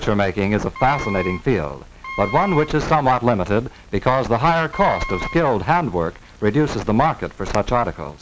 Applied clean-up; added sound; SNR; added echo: none; Wind instrument, woodwind instrument; 13 dB; none.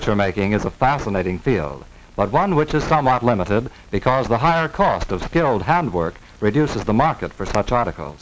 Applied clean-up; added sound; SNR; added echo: none; none; none; none.